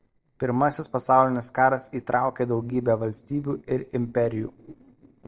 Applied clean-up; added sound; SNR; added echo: neural separator model SepFormer DNS4.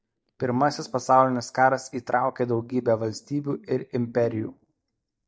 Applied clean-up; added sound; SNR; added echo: neural mask model DeepFilterNet 3.